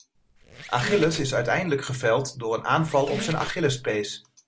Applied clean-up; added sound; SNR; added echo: none; Squeak; 11 dB; none.